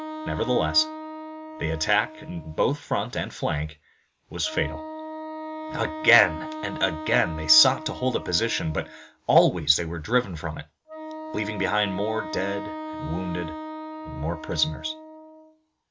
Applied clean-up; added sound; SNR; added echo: none; Wind instrument, woodwind instrument; 10 dB; none.